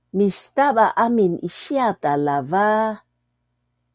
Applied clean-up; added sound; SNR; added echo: none; none; none; none.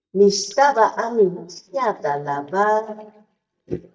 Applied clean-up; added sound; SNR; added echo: neural mask model DeepFilterNet 3.